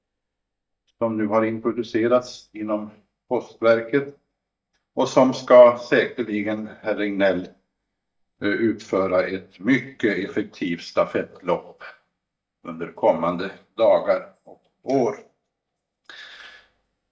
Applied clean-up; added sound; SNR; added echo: neural mask model DeepFilterNet 3.